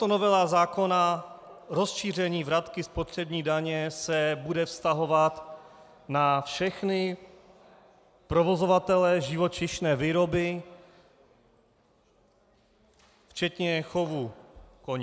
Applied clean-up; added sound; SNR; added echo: none; none; none; none.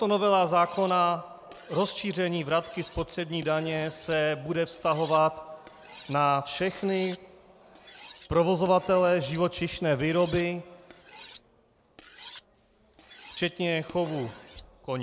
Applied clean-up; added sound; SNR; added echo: none; Cutlery, silverware; 16 dB; none.